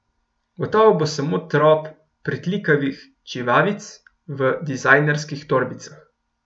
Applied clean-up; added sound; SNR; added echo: none; none; none; none.